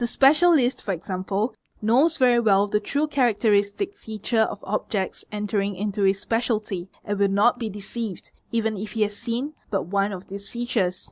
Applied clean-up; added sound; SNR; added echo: none; none; none; none.